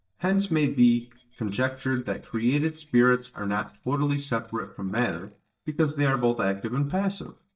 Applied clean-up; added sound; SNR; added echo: neural mask model DeepFilterNet 3.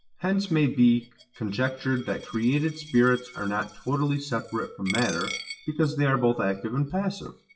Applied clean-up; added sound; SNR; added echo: classical method WPE with log-MMSE.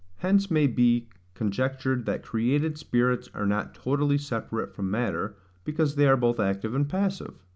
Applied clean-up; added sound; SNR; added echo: none; none; none; none.